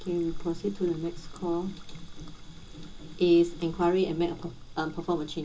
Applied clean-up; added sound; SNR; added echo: none; Trickle, dribble; 11 dB; reverberation time 0.2 s.